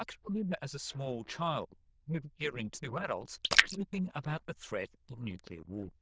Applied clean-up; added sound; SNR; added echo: neural diffusion model UNIVERSE++.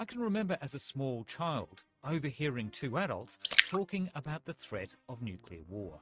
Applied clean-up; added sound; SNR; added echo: neural mask model RNNoise.